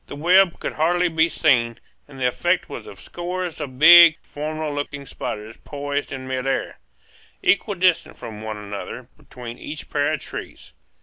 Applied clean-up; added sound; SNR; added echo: none; none; none; none.